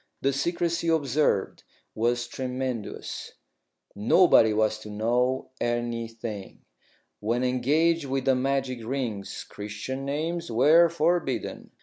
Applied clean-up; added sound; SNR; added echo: none; none; none; none.